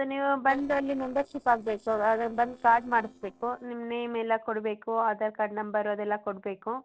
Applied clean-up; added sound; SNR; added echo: neural separator model SepFormer DNS4.